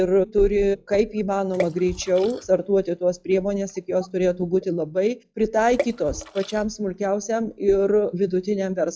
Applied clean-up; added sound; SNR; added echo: classical method log-MMSE.